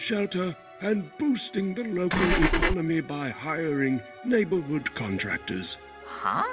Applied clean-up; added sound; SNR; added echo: none; Engine / Car; -5 dB; none.